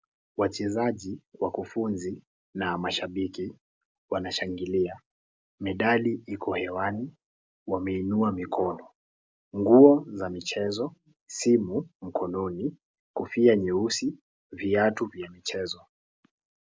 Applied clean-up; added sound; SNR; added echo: none; none; none; none.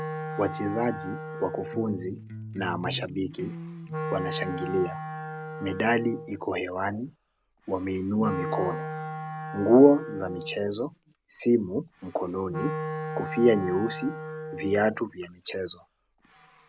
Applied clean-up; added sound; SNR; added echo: none; Wind instrument, woodwind instrument + Electric guitar; 9 dB; none.